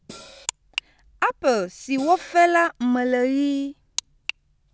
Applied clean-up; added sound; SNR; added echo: none; Cymbal; 19 dB; none.